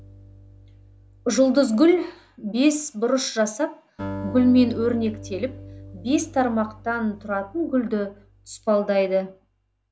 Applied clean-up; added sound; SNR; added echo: none; Acoustic guitar; 17 dB; none.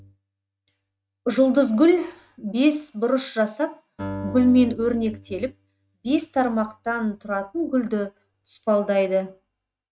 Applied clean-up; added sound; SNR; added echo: neural mask model RNNoise.